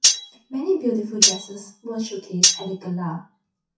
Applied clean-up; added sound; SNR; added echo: classical method WPE with log-MMSE.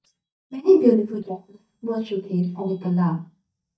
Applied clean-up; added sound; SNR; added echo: neural mask model DeepFilterNet 3.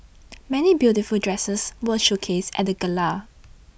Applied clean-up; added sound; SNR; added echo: none; none; none; none.